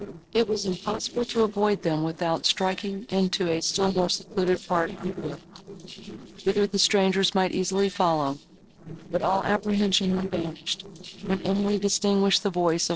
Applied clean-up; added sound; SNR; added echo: neural separator model SepFormer DNS4.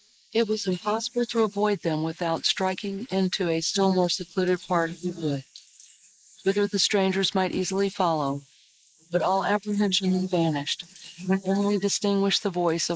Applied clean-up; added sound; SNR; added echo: neural mask model Resemble Enhance denoiser.